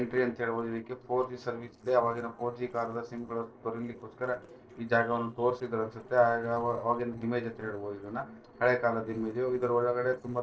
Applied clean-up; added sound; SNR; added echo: neural separator model SepFormer DNS4.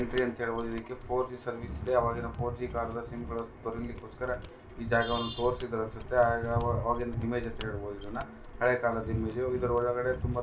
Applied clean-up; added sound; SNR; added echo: none; Mechanisms; 12 dB; reverberation time 0.3 s.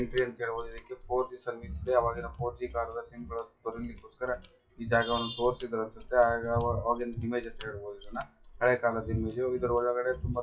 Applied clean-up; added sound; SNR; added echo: classical method WPE with log-MMSE.